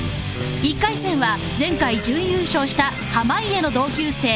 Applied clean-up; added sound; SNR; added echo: none; Guitar; 11 dB; none.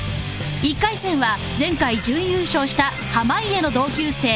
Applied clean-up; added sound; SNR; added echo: none; none; none; none.